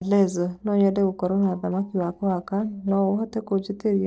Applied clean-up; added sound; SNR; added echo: neural separator model SepFormer DNS4.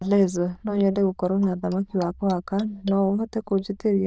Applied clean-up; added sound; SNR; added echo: neural diffusion model UNIVERSE++.